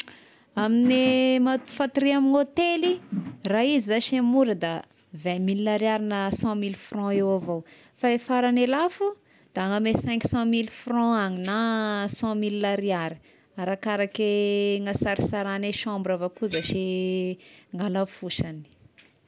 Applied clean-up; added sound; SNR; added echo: none; none; none; none.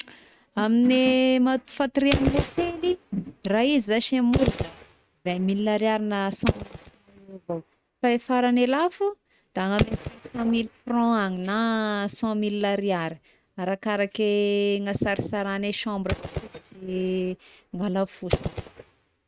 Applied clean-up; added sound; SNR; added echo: neural mask model RNNoise.